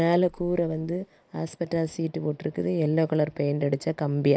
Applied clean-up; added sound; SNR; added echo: neural mask model Resemble Enhance denoiser.